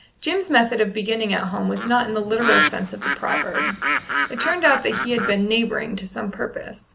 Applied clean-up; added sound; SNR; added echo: none; Bird; 1 dB; none.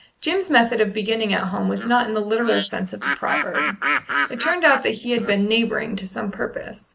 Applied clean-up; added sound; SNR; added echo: neural mask model Resemble Enhance denoiser.